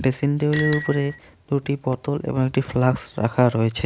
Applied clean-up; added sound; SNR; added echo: none; Bicycle bell; 14 dB; none.